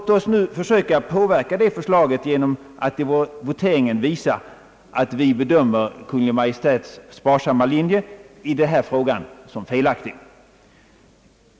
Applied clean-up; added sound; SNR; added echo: none; none; none; none.